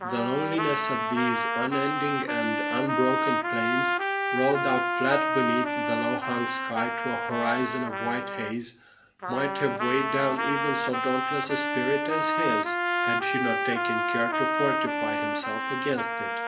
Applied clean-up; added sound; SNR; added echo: none; Trumpet; -2 dB; reverberation time 0.3 s.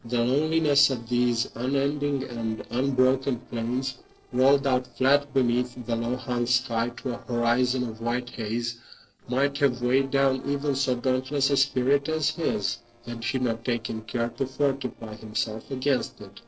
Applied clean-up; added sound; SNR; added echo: neural separator model SepFormer DNS4.